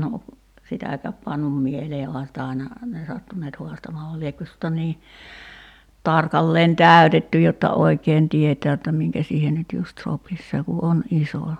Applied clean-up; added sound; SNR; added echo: none; none; none; none.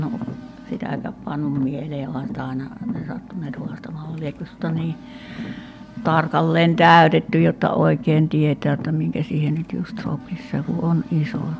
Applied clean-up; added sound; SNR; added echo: none; Car; 12 dB; none.